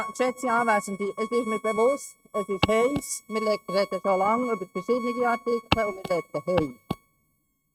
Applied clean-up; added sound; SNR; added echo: neural mask model RNNoise.